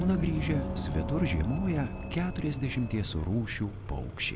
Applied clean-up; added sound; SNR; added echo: none; Gong + Screech; 4 dB; none.